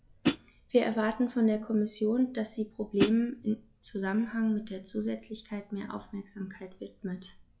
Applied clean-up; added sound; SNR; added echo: classical method log-MMSE.